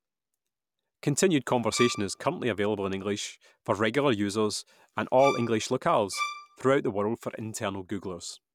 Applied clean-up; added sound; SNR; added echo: none; Bowed string instrument; 9 dB; none.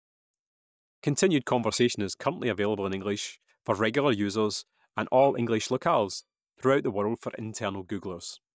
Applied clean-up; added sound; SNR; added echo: neural mask model DeepFilterNet 3.